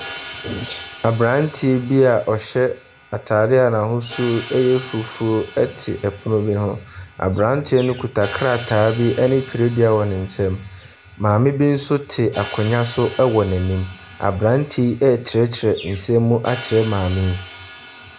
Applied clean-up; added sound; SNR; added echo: none; Crash cymbal; 19 dB; none.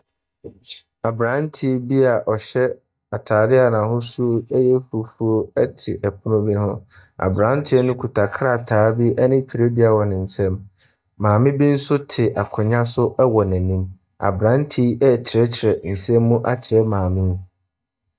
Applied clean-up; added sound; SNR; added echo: neural mask model DeepFilterNet 3.